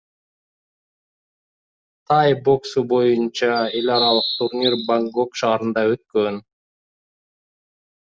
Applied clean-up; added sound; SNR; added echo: none; Bird vocalization, bird call, bird song; 4 dB; none.